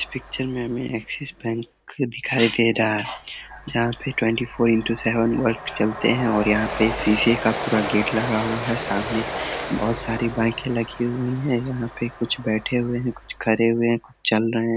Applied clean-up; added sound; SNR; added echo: none; Train; 10 dB; none.